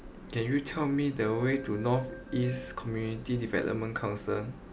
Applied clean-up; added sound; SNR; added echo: none; Keyboard (musical); 16 dB; none.